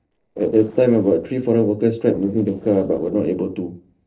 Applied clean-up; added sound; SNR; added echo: neural separator model SepFormer DNS4.